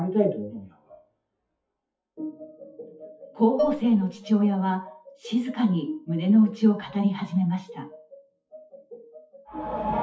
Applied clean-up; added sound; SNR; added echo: classical method WPE with log-MMSE.